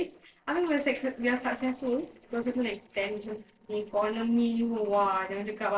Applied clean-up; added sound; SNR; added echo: neural separator model SepFormer DNS4.